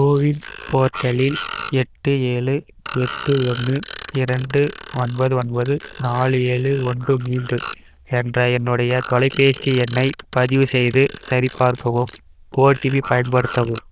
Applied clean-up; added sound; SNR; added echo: neural diffusion model UNIVERSE++.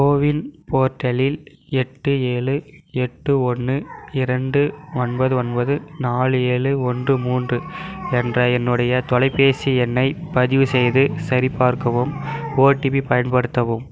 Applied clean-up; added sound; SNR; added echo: none; none; none; none.